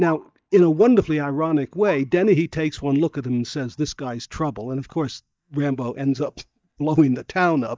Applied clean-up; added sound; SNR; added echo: neural mask model DeepFilterNet 3.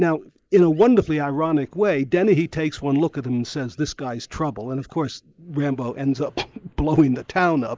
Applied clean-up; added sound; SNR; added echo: neural mask model Resemble Enhance denoiser.